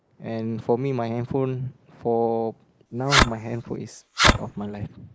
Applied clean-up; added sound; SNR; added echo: neural mask model Resemble Enhance denoiser.